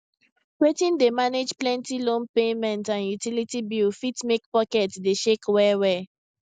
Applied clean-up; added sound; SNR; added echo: none; none; none; none.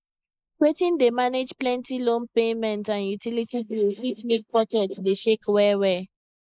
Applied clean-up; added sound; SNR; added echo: neural mask model Resemble Enhance denoiser.